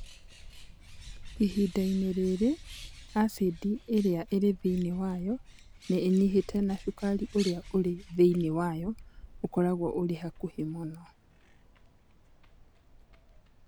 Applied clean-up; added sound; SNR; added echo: none; Bird; 17 dB; none.